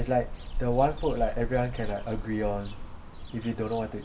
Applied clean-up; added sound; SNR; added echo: none; Cricket / Bird; 4 dB; reverberation time 0.4 s.